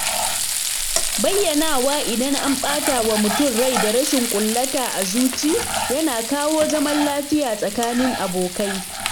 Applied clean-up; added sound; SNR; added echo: none; Frying (food); 3 dB; none.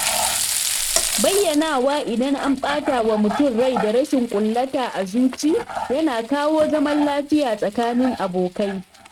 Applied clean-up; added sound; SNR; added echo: neural mask model RNNoise.